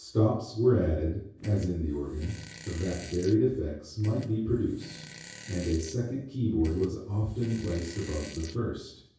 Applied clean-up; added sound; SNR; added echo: none; Fart; 17 dB; reverberation time 0.6 s.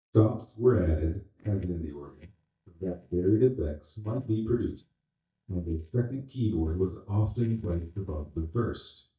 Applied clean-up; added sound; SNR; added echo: neural mask model DeepFilterNet 3.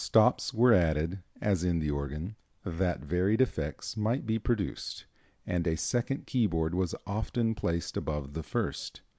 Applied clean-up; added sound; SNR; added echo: none; none; none; none.